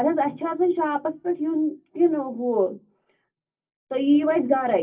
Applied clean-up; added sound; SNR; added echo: none; none; none; reverberation time 0.4 s.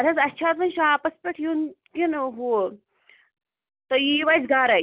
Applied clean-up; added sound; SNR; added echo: none; none; none; none.